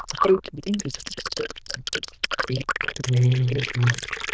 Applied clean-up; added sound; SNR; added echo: neural diffusion model UNIVERSE++.